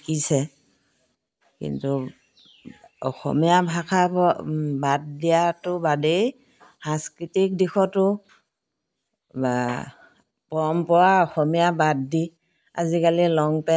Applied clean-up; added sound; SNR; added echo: none; none; none; none.